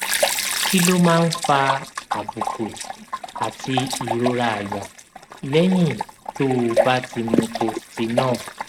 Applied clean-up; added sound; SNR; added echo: neural mask model RNNoise.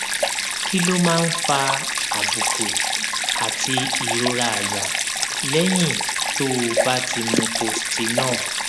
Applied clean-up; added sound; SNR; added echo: none; Stream; -2 dB; none.